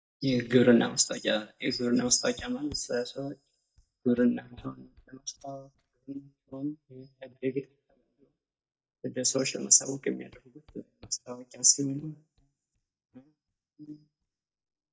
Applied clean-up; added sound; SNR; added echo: neural mask model DeepFilterNet 3.